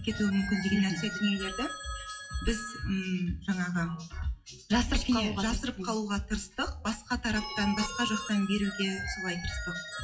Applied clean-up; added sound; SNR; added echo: classical method WPE with log-MMSE.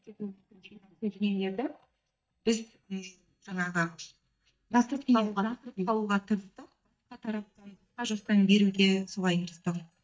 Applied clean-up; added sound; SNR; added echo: neural mask model DeepFilterNet 3.